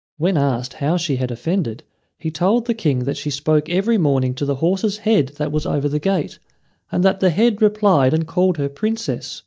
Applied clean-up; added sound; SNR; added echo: neural mask model DeepFilterNet 3.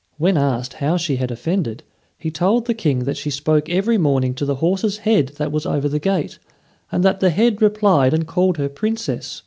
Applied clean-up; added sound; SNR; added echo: none; none; none; none.